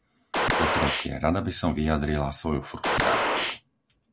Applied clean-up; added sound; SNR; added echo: none; Gunshot, gunfire; -3 dB; none.